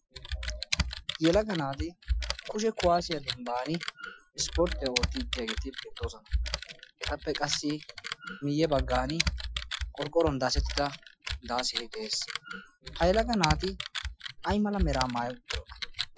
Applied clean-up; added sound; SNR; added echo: classical method Wiener filter.